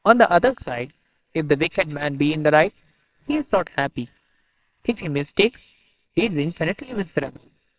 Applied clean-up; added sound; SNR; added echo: neural separator model SepFormer WHAMR!.